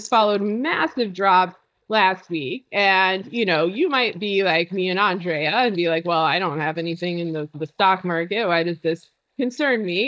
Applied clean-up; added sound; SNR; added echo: neural mask model DeepFilterNet 3.